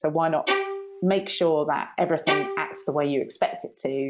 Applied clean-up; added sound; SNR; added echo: none; Bowed string instrument; 6 dB; none.